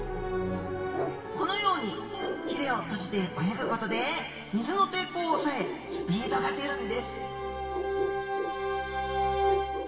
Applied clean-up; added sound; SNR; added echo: none; Bark; 11 dB; reverberation time 2.4 s.